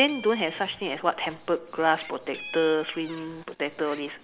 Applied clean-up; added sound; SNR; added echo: none; Meow; 18 dB; none.